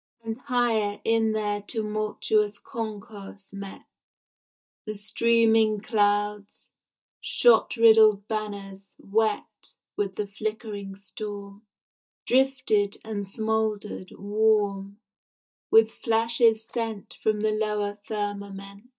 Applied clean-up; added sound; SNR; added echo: neural mask model DeepFilterNet 3.